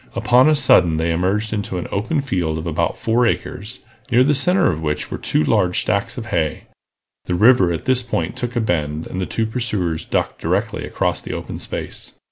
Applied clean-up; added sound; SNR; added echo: none; none; none; none.